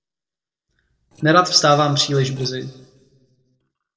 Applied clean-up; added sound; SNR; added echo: neural separator model SepFormer DNS4.